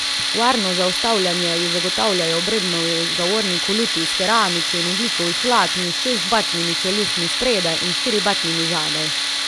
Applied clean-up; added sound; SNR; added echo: none; Tools; -1 dB; none.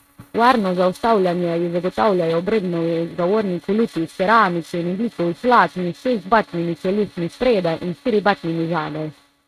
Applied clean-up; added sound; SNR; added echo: neural mask model RNNoise.